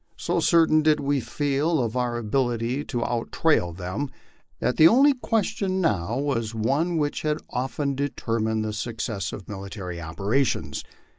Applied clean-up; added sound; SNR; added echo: neural mask model Resemble Enhance denoiser.